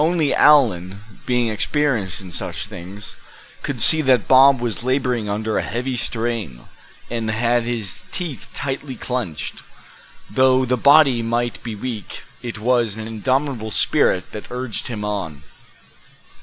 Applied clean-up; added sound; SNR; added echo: none; none; none; none.